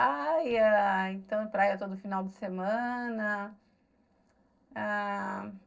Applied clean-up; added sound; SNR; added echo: neural separator model SepFormer DNS4.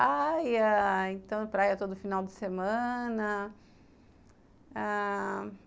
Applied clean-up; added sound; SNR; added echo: none; none; none; none.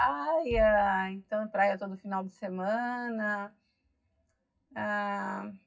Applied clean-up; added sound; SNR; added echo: classical method WPE with log-MMSE.